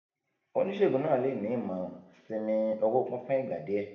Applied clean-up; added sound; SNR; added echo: none; none; none; reverberation time 0.7 s.